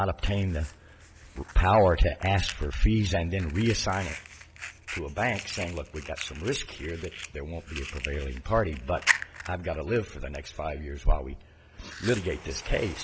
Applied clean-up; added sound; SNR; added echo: none; Fire; 11 dB; none.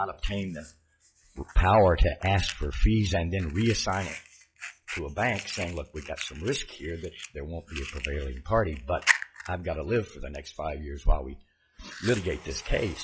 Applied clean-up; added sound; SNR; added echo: classical method log-MMSE.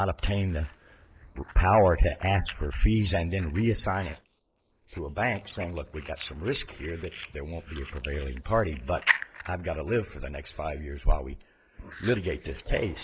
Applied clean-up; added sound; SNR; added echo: neural mask model Resemble Enhance denoiser.